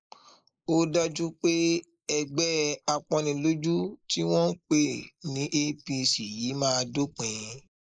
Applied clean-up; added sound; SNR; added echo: neural mask model Resemble Enhance denoiser.